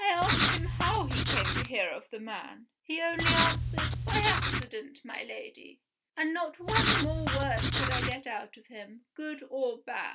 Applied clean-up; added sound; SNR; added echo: none; Writing; -5 dB; none.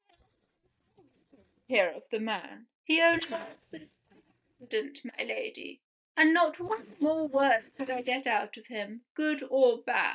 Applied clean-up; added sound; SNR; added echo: neural mask model DeepFilterNet 3.